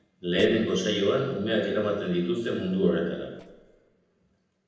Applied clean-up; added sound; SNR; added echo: neural separator model SepFormer DNS4.